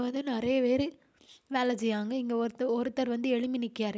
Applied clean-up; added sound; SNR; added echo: none; none; none; none.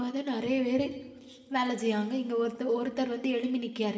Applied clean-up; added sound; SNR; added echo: none; none; none; reverberation time 2.2 s.